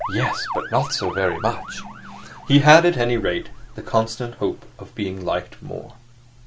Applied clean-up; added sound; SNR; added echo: none; Motor vehicle (road) / Siren; 13 dB; none.